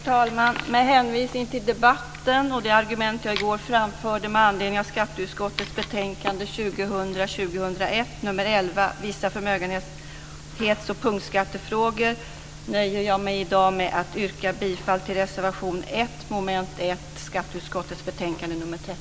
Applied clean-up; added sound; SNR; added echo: none; none; none; none.